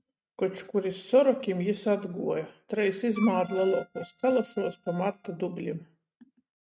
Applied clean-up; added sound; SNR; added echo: neural mask model RNNoise.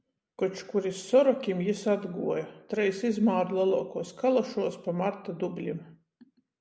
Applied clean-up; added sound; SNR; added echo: none; none; none; none.